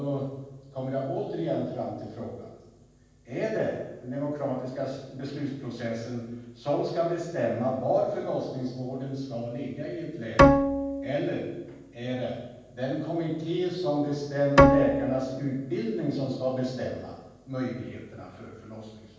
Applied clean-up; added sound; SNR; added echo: none; Bowed string instrument; -5 dB; reverberation time 1.2 s.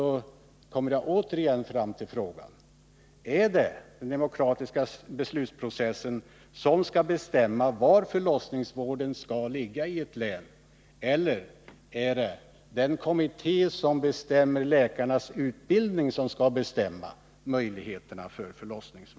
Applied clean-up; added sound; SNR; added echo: none; none; none; none.